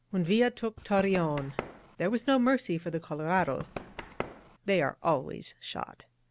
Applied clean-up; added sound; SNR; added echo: none; Run; 11 dB; none.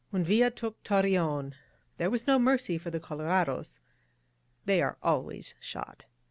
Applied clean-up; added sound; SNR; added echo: none; none; none; none.